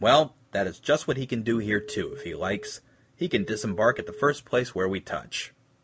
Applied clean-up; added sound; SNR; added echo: none; Telephone; 13 dB; none.